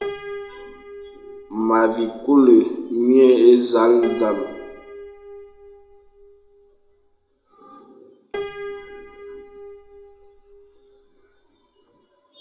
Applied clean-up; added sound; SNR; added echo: none; Piano; 16 dB; reverberation time 0.6 s.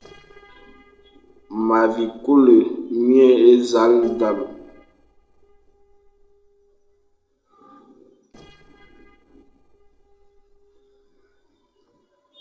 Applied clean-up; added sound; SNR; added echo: neural separator model SepFormer DNS4.